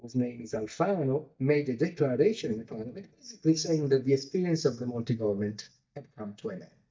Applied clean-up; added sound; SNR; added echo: neural mask model DeepFilterNet 3.